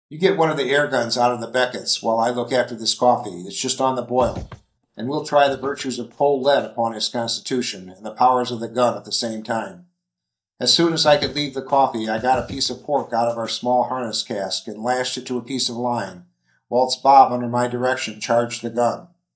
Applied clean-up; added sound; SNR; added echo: neural mask model DeepFilterNet 3.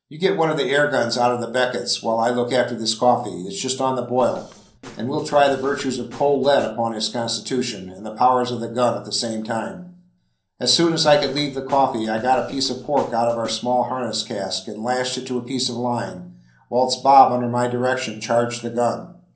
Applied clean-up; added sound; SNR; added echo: neural separator model SepFormer DNS4.